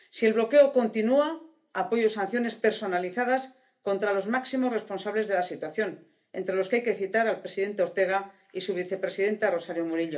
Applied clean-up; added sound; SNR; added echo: none; none; none; reverberation time 0.3 s.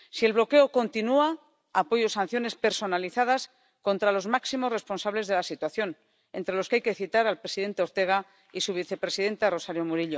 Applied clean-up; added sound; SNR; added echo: none; none; none; none.